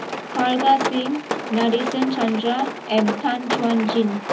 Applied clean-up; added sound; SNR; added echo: none; Rain; 6 dB; reverberation time 0.4 s.